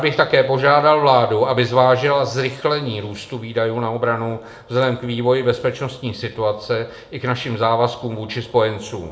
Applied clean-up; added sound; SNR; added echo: none; none; none; reverberation time 0.5 s.